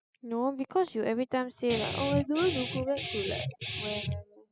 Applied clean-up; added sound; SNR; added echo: classical method spectral subtraction.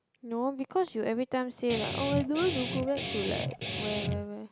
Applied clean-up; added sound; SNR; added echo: none; Guitar; 3 dB; none.